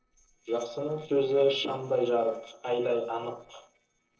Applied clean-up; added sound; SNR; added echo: neural separator model SepFormer DNS4.